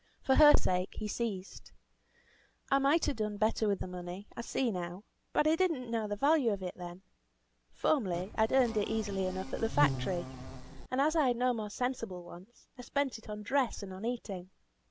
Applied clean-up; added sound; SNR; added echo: none; Insect; 6 dB; none.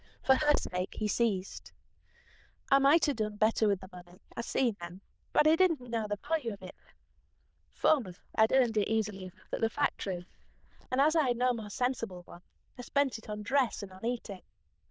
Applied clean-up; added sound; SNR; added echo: neural diffusion model UNIVERSE++.